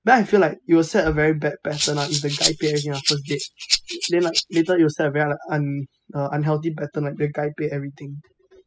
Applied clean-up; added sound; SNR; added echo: classical method spectral subtraction.